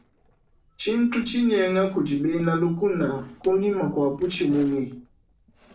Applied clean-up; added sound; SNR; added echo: neural separator model SepFormer DNS4.